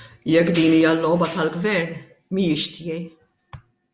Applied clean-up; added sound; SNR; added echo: none; none; none; none.